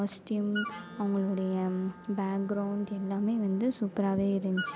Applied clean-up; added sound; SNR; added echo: none; Wind instrument, woodwind instrument; 14 dB; none.